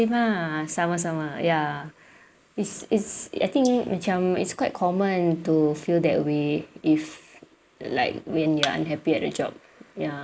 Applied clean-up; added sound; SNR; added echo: neural mask model Resemble Enhance denoiser.